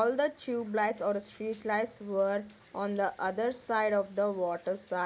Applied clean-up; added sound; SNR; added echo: none; none; none; none.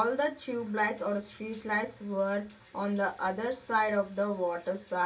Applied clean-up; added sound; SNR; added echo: none; none; none; reverberation time 0.2 s.